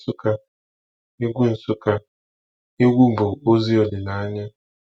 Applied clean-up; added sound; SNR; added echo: none; none; none; none.